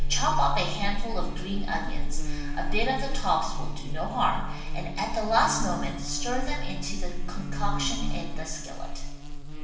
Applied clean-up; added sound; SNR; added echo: none; Buzz; -3 dB; reverberation time 0.9 s.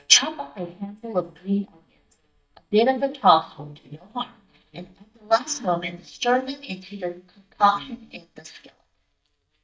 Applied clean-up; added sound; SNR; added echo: neural mask model DeepFilterNet 3.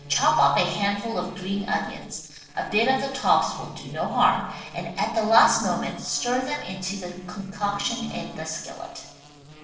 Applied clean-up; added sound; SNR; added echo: neural separator model SepFormer DNS4.